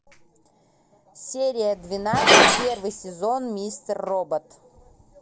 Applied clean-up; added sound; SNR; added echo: none; Glass; -3 dB; none.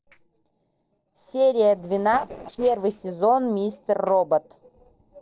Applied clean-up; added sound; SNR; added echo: neural separator model SepFormer DNS4.